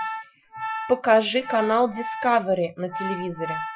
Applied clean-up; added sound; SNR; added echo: classical method Wiener filter.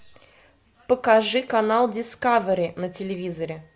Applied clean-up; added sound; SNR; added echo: none; none; none; none.